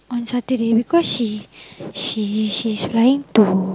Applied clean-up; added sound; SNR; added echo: none; none; none; none.